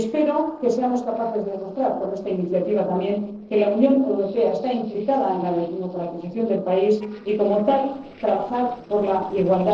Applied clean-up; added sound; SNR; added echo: neural separator model SepFormer DNS4.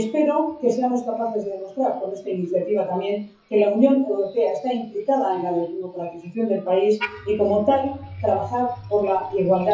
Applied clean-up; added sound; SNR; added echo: classical method WPE with log-MMSE.